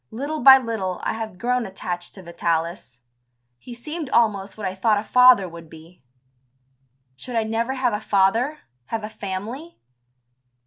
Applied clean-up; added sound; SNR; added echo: none; none; none; none.